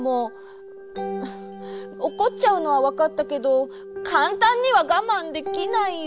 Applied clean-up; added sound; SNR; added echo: none; none; none; none.